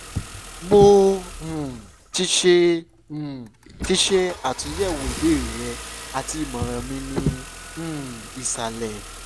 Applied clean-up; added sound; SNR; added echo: none; Engine starting / Car + Drawer open or close; 10 dB; none.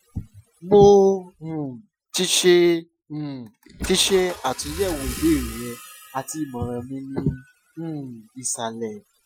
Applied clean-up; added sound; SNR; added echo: classical method Wiener filter.